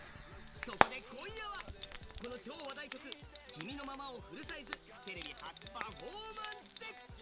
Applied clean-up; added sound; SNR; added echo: none; Frying (food); -5 dB; none.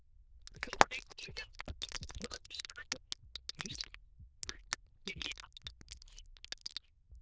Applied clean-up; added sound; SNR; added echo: neural diffusion model UNIVERSE++.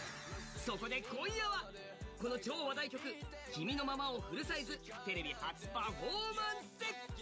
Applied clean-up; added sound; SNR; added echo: none; none; none; none.